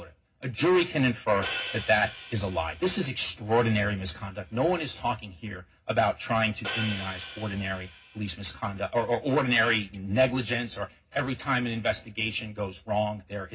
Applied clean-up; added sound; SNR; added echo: none; Hi-hat; 12 dB; reverberation time 0.4 s.